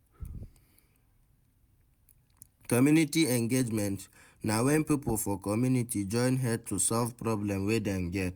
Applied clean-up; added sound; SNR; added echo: none; none; none; none.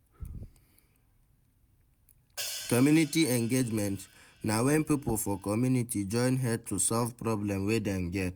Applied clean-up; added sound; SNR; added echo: none; Hi-hat; 15 dB; none.